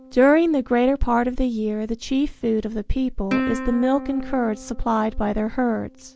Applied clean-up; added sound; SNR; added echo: none; Plucked string instrument; 13 dB; none.